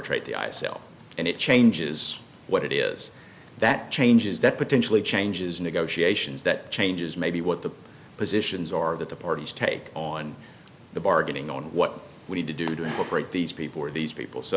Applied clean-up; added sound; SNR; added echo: none; none; none; none.